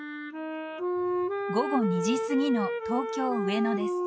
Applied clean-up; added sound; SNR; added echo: classical method log-MMSE.